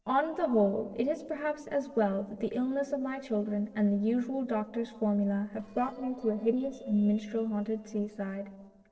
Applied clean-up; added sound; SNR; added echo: neural separator model SepFormer DNS4.